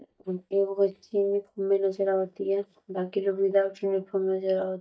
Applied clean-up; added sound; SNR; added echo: neural mask model DeepFilterNet 3.